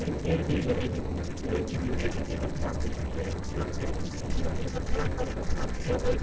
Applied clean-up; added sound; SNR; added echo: neural separator model SepFormer DNS4.